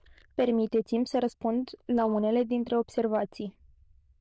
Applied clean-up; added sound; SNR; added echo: neural diffusion model UNIVERSE++.